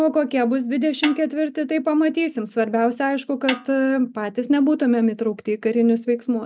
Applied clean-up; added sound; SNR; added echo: none; Snare drum; 10 dB; none.